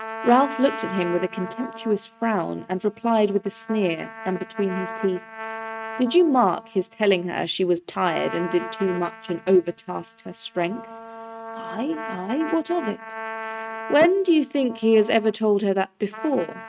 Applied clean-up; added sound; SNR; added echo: neural mask model RNNoise.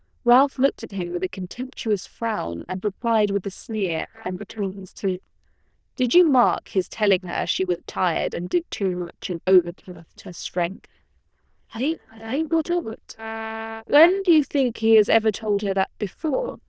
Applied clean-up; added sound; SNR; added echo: neural diffusion model UNIVERSE++.